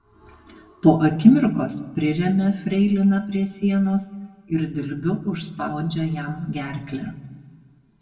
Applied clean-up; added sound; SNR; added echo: none; none; none; reverberation time 1.0 s.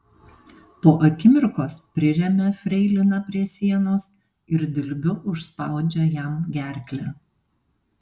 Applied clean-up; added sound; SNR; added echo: none; none; none; none.